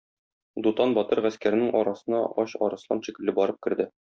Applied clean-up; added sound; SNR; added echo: none; none; none; none.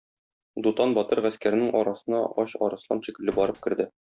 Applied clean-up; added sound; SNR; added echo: none; Slam; 19 dB; none.